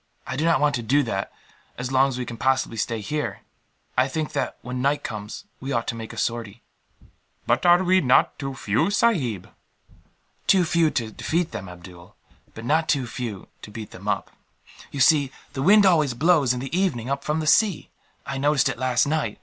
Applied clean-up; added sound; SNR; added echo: none; none; none; none.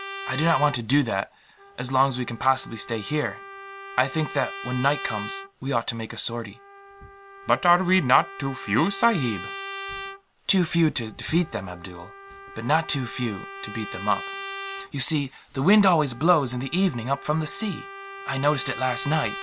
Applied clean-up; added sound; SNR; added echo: none; Trumpet; 13 dB; none.